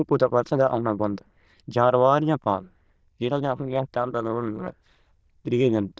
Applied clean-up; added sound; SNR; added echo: neural diffusion model UNIVERSE++.